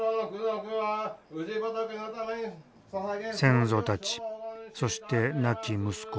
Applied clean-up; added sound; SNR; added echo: none; none; none; none.